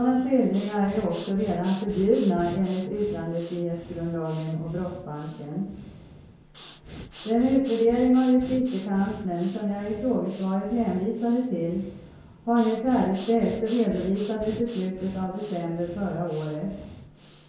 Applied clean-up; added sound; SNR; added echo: none; Breathing; 17 dB; reverberation time 1.0 s.